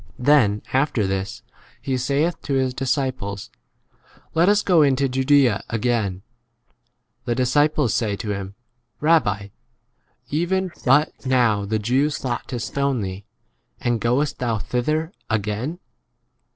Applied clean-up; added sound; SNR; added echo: neural separator model SepFormer DNS4.